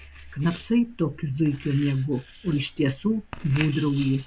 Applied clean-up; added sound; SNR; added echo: none; Writing; 16 dB; none.